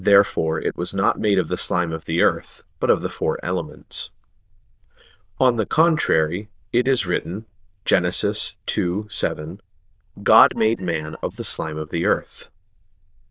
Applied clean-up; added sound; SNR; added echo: neural diffusion model UNIVERSE++.